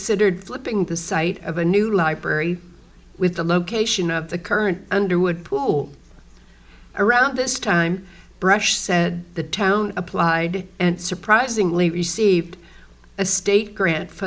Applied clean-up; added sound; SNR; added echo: none; none; none; none.